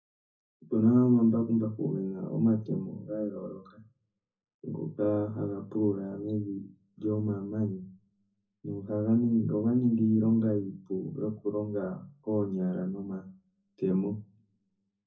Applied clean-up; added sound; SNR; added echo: none; none; none; reverberation time 0.4 s.